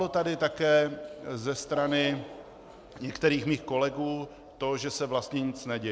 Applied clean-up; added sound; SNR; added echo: none; none; none; none.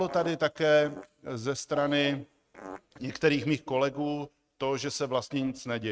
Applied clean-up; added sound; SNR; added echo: neural mask model RNNoise.